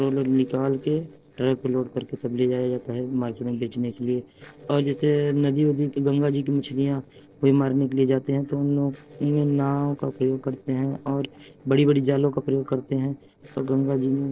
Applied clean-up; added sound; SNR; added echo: neural separator model SepFormer DNS4.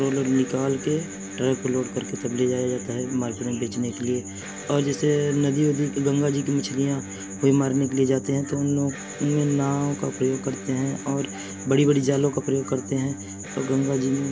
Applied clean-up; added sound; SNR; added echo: none; Electric guitar; 13 dB; none.